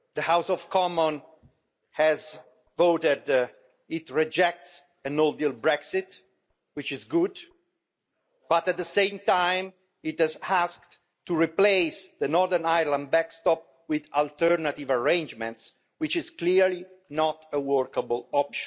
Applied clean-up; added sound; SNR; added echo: neural mask model Resemble Enhance denoiser.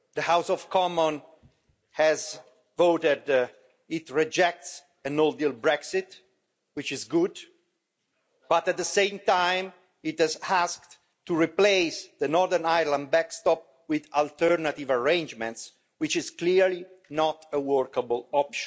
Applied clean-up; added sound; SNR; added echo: none; none; none; none.